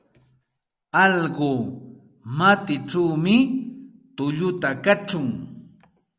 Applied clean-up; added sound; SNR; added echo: none; none; none; none.